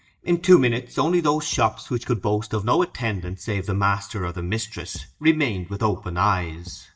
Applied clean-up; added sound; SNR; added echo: neural mask model DeepFilterNet 3.